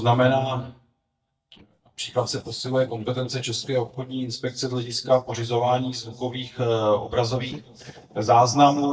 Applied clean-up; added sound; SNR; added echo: neural mask model DeepFilterNet 3.